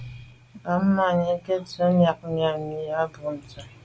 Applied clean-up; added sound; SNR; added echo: none; none; none; none.